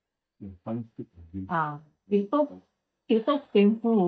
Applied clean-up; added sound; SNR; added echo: neural mask model DeepFilterNet 3.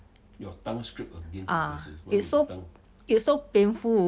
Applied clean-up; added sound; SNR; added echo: none; none; none; none.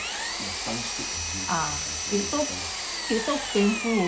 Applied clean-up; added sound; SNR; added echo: none; Power tool; 2 dB; reverberation time 0.4 s.